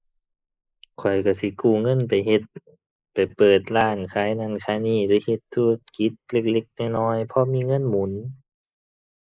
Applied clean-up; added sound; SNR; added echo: neural mask model Resemble Enhance denoiser.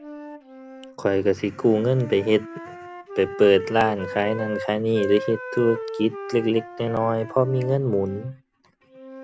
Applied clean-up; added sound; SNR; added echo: none; Wind instrument, woodwind instrument; 12 dB; none.